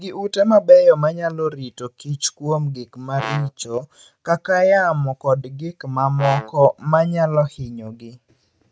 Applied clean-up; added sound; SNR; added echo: neural mask model RNNoise.